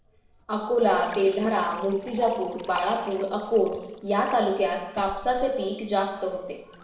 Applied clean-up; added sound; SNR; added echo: neural separator model SepFormer DNS4.